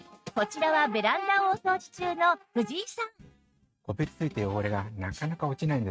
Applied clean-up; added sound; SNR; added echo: neural mask model RNNoise.